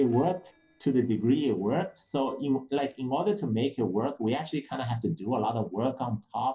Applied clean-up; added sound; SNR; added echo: neural separator model SepFormer DNS4.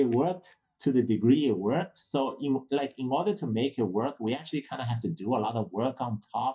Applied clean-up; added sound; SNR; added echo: neural mask model DeepFilterNet 3.